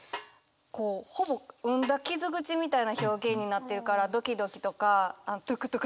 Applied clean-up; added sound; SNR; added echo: none; Snare drum; 16 dB; none.